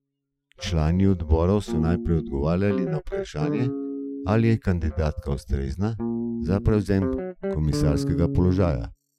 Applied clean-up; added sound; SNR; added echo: classical method Wiener filter.